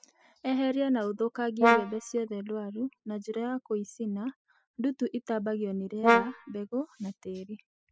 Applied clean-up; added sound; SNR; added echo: classical method spectral subtraction.